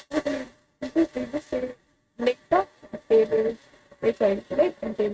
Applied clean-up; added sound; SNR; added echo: neural mask model RNNoise.